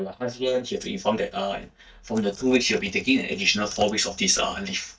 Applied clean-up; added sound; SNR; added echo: neural mask model DeepFilterNet 3.